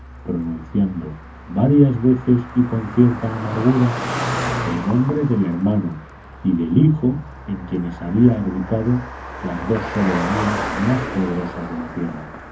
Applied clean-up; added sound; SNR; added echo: none; Car passing by; 9 dB; reverberation time 0.3 s.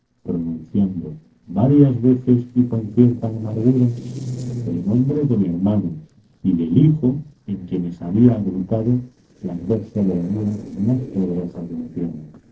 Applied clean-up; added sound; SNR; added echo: neural separator model SepFormer DNS4.